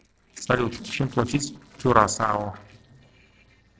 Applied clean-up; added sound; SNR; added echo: neural separator model SepFormer DNS4.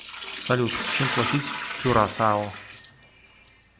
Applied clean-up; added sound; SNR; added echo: none; Liquid; 5 dB; none.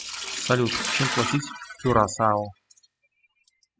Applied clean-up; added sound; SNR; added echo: classical method spectral subtraction.